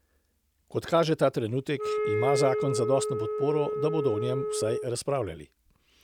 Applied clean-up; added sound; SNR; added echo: none; Wind instrument, woodwind instrument; 1 dB; none.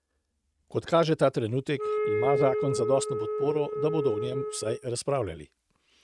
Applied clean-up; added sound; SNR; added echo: neural mask model RNNoise.